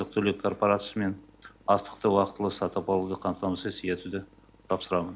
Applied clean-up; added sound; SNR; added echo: none; none; none; none.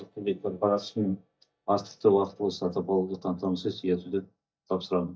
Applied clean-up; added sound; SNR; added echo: neural mask model DeepFilterNet 3.